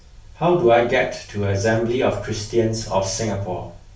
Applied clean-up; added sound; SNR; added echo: none; Bass guitar; 17 dB; reverberation time 0.4 s.